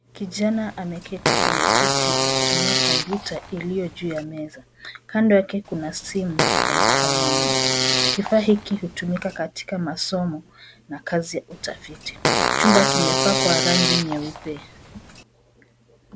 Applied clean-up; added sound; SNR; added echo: none; Fart; -3 dB; none.